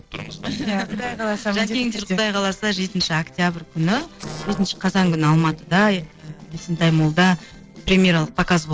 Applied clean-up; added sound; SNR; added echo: neural separator model SepFormer DNS4.